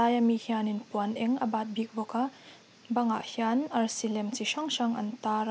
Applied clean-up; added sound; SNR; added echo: none; none; none; none.